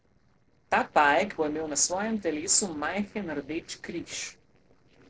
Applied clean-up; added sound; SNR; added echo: neural separator model SepFormer DNS4.